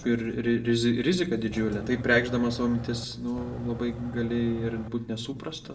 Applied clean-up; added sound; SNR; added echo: none; Engine / Truck / Car; 10 dB; reverberation time 1.1 s.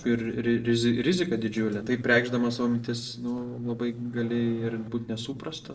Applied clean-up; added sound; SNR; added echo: neural separator model SepFormer DNS4.